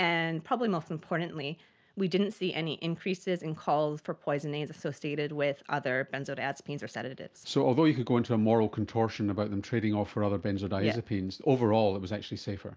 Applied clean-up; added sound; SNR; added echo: none; none; none; none.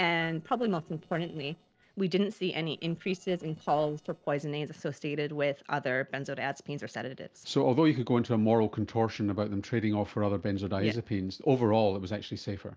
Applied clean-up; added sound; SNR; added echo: neural separator model SepFormer DNS4.